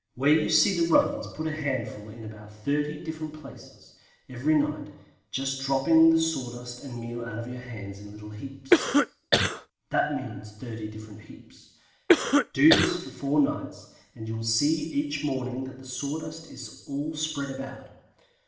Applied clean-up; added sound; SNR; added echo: none; Cough; -5 dB; reverberation time 0.8 s.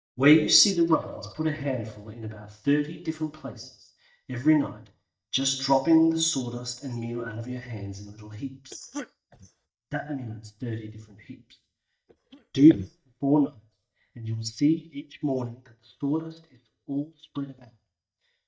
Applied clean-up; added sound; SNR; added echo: neural mask model DeepFilterNet 3.